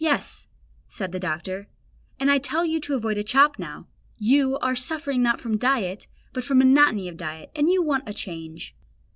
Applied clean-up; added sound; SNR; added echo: none; none; none; none.